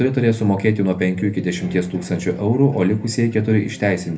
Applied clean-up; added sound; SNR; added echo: none; none; none; reverberation time 0.3 s.